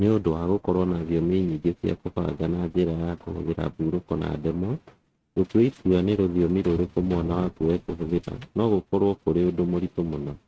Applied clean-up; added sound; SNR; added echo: neural mask model RNNoise.